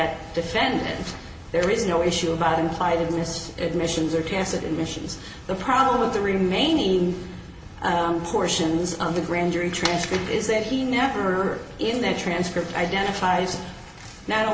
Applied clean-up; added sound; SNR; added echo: none; Aircraft; 20 dB; reverberation time 1.7 s.